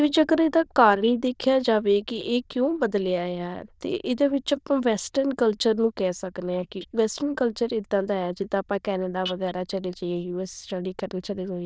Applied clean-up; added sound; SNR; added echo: neural diffusion model UNIVERSE++.